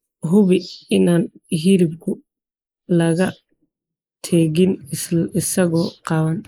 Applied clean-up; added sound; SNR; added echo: neural mask model Resemble Enhance denoiser.